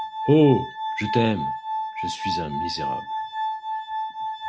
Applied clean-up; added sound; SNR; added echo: none; Glass; 4 dB; none.